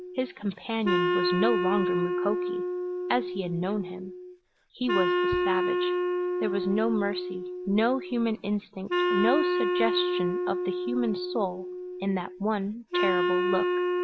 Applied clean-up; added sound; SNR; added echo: none; Wind instrument, woodwind instrument; -2 dB; none.